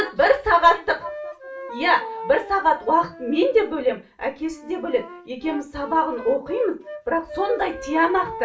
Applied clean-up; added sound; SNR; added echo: none; Wind instrument, woodwind instrument; 15 dB; reverberation time 0.3 s.